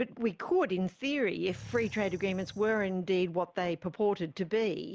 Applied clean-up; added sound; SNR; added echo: none; Animal; 18 dB; none.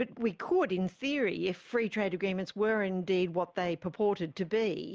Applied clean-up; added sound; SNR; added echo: none; none; none; none.